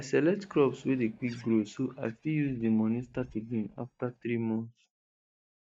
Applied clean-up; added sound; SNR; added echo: neural mask model DeepFilterNet 3.